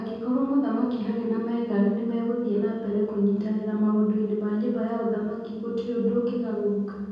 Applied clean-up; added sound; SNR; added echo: none; none; none; reverberation time 1.3 s.